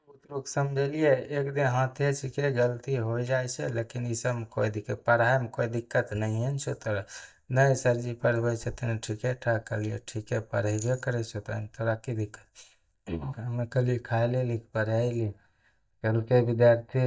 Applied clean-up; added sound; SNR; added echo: neural mask model DeepFilterNet 3.